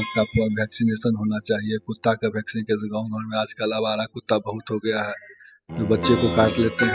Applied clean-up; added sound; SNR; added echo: classical method spectral subtraction.